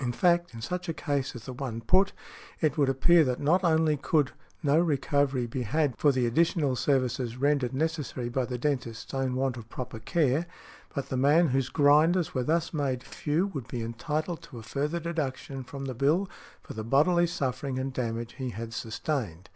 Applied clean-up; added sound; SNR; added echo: none; none; none; none.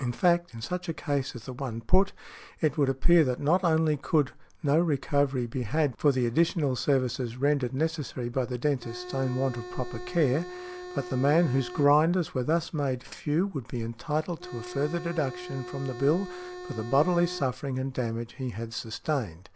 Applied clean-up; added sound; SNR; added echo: none; Organ; 13 dB; none.